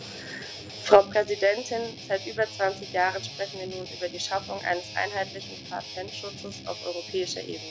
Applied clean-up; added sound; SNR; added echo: none; Guitar; 12 dB; none.